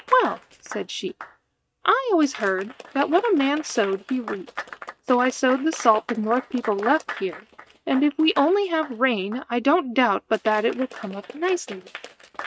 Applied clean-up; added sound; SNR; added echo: neural mask model RNNoise.